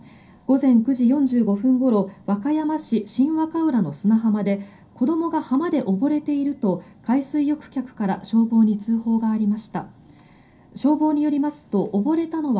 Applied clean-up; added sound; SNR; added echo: none; none; none; reverberation time 0.3 s.